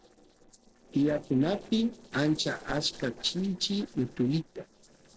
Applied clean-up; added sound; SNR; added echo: neural separator model SepFormer DNS4.